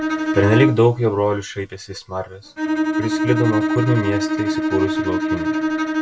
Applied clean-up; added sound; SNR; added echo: none; Bowed string instrument; 0 dB; none.